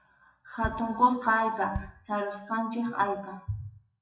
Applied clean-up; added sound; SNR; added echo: classical method WPE with log-MMSE.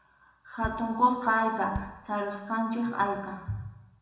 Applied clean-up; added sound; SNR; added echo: none; Bass drum; 11 dB; reverberation time 0.9 s.